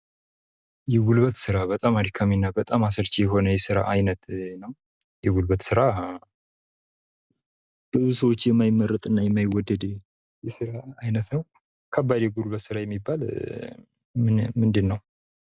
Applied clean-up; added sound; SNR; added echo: none; none; none; none.